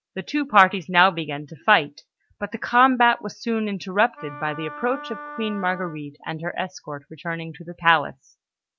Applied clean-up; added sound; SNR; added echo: none; Wind instrument, woodwind instrument; 14 dB; none.